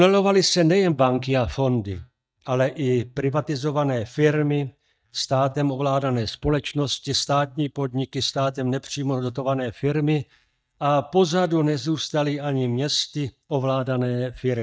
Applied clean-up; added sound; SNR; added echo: neural mask model DeepFilterNet 3.